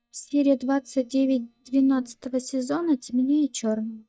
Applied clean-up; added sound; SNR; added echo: neural mask model DeepFilterNet 3.